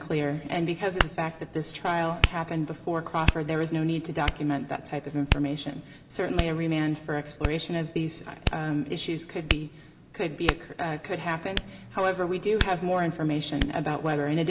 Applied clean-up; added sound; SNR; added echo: none; Hands; 4 dB; reverberation time 2.3 s.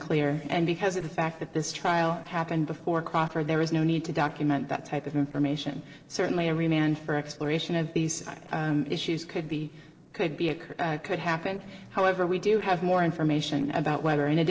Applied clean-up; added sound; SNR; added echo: neural separator model SepFormer DNS4.